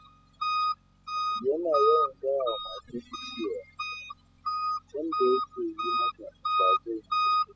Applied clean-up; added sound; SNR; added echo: classical method spectral subtraction.